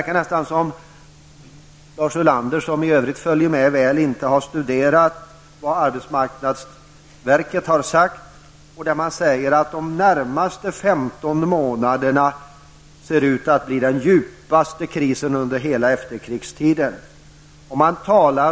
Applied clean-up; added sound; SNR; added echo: none; none; none; none.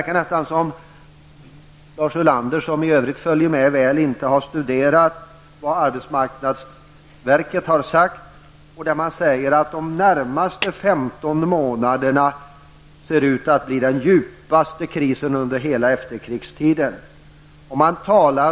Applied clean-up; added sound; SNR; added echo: none; Clapping; 12 dB; none.